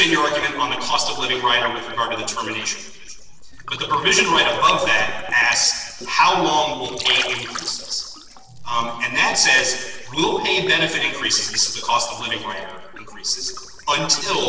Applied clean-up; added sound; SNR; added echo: neural separator model SepFormer DNS4.